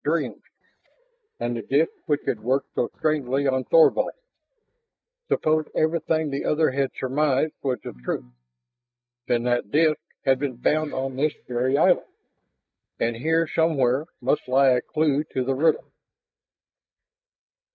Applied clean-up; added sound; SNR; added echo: neural mask model DeepFilterNet 3.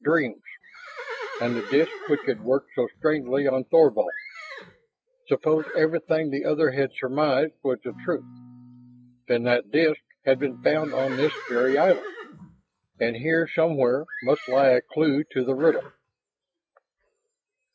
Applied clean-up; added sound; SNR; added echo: classical method log-MMSE.